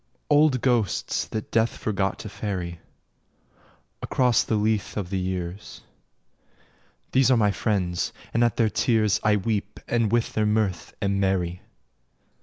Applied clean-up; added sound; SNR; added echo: none; none; none; none.